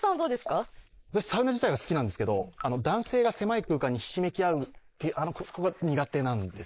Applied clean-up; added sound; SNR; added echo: neural mask model Resemble Enhance denoiser.